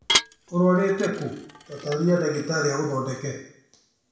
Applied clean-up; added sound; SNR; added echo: none; Dishes, pots, and pans / Glass; 7 dB; reverberation time 0.6 s.